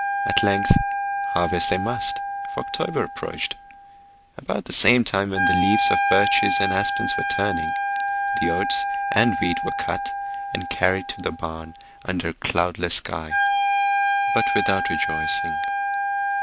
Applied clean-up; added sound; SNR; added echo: none; Wind instrument, woodwind instrument; 0 dB; none.